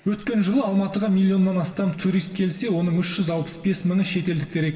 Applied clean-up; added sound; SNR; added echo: none; none; none; reverberation time 2.5 s.